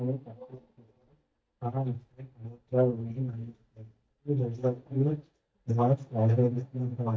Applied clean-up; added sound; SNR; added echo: neural mask model DeepFilterNet 3.